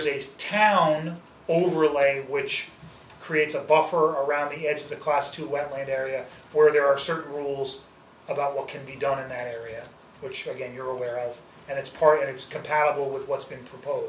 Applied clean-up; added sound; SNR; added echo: none; none; none; none.